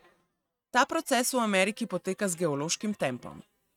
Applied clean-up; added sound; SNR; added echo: neural mask model RNNoise.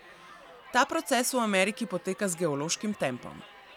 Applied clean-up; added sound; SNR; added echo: none; Crowd; 20 dB; none.